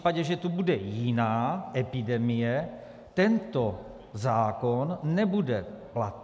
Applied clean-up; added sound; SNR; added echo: none; none; none; none.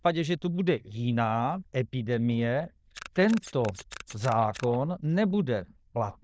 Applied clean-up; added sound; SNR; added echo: neural diffusion model UNIVERSE++.